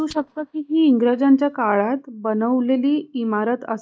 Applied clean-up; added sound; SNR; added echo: neural mask model DeepFilterNet 3.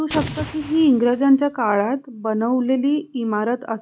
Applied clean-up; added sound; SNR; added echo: none; Explosion; 12 dB; none.